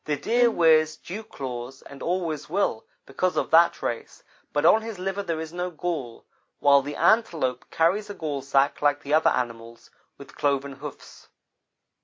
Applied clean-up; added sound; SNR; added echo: none; Bowed string instrument; 12 dB; none.